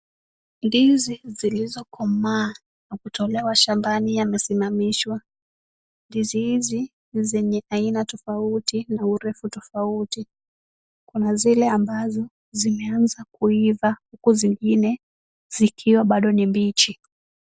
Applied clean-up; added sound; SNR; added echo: none; none; none; none.